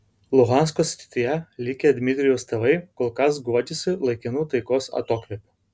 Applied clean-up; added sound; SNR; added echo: none; none; none; none.